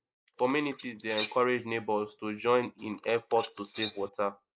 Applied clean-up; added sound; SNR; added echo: neural mask model Resemble Enhance denoiser.